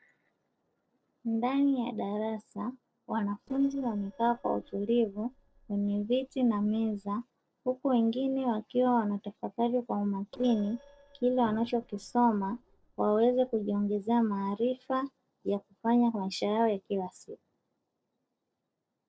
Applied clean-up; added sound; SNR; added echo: neural separator model SepFormer DNS4.